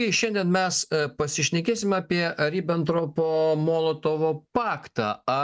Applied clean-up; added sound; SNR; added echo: none; none; none; none.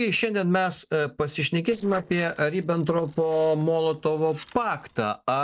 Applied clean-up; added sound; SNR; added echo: neural separator model SepFormer DNS4.